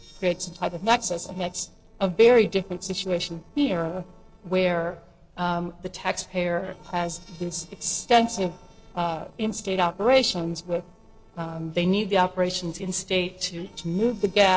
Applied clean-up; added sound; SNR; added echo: neural separator model SepFormer DNS4.